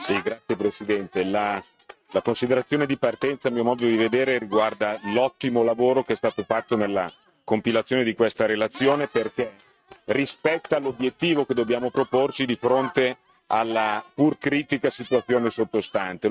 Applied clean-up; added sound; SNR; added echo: neural mask model RNNoise.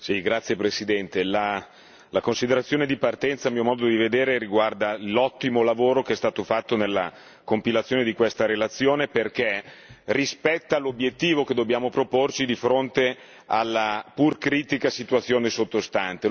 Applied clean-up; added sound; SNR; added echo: none; none; none; none.